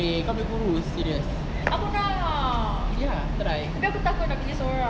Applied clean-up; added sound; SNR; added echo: none; none; none; none.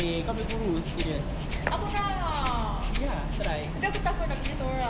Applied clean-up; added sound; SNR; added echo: none; Rattle (instrument); -1 dB; none.